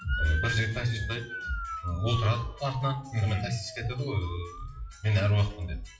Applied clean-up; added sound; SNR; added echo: classical method WPE with log-MMSE.